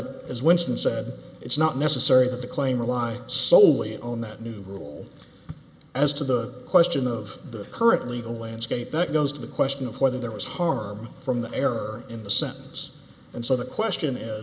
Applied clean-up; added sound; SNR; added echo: none; none; none; none.